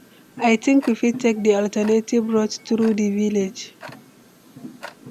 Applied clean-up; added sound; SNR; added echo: none; Tick-tock; 19 dB; none.